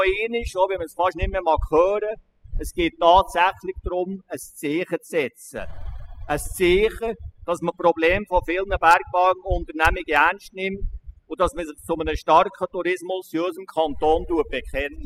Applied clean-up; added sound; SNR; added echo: classical method spectral subtraction.